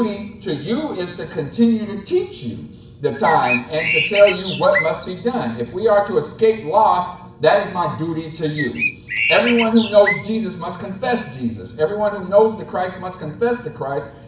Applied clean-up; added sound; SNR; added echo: none; Bird; 4 dB; reverberation time 0.8 s.